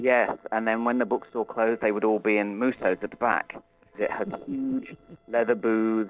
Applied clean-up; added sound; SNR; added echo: neural separator model SepFormer DNS4.